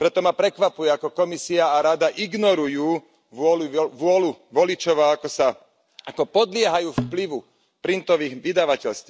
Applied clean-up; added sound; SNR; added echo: none; none; none; none.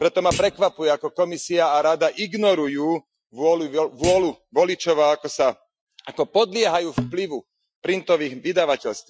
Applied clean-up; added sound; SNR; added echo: classical method Wiener filter.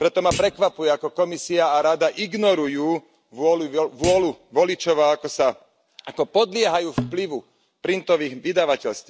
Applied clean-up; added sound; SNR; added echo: none; Thump, thud; 15 dB; none.